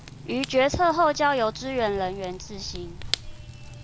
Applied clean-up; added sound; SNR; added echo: none; Fire / Rain; 12 dB; none.